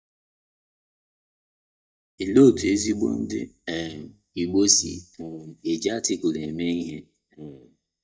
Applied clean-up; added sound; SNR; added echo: neural mask model DeepFilterNet 3.